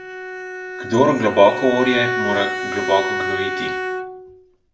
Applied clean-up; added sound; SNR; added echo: none; Bowed string instrument; 5 dB; reverberation time 0.4 s.